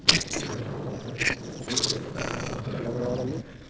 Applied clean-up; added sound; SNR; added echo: neural separator model SepFormer DNS4.